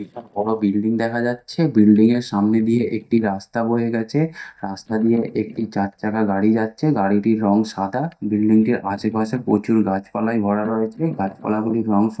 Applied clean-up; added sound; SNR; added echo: neural mask model DeepFilterNet 3.